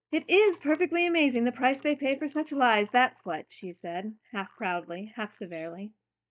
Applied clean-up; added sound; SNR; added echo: neural mask model DeepFilterNet 3.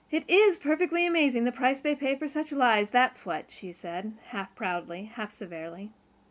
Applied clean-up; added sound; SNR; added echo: none; none; none; none.